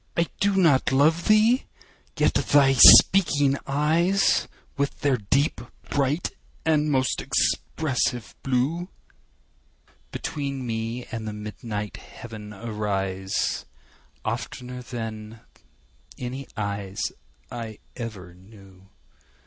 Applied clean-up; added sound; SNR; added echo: none; none; none; none.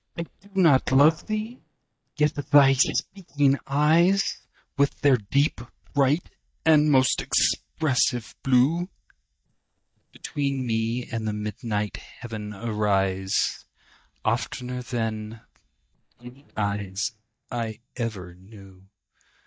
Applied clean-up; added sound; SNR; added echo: neural mask model DeepFilterNet 3.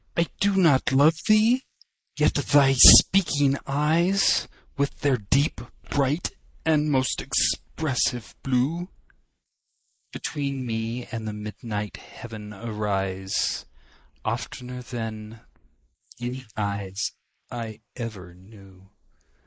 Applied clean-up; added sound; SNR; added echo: neural mask model Resemble Enhance denoiser.